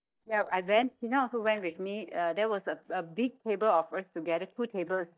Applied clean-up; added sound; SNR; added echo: neural mask model DeepFilterNet 3.